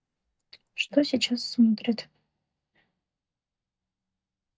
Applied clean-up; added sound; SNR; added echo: neural mask model DeepFilterNet 3.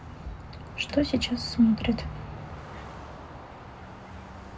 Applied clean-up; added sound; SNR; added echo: none; Car passing by; 10 dB; reverberation time 0.3 s.